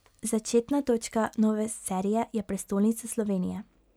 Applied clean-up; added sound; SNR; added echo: none; none; none; none.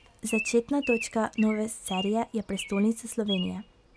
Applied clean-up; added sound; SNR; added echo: none; Bird vocalization, bird call, bird song; 11 dB; none.